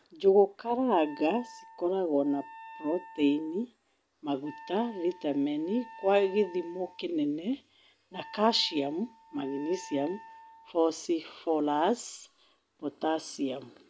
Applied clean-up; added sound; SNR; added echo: none; Wind instrument, woodwind instrument; 19 dB; none.